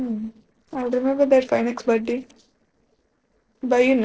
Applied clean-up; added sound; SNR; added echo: neural separator model SepFormer DNS4.